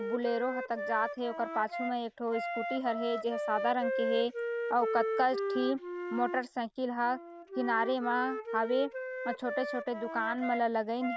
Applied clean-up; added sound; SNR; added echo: none; Wind instrument, woodwind instrument; 4 dB; none.